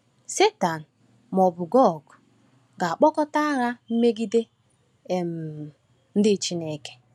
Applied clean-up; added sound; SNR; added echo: none; none; none; none.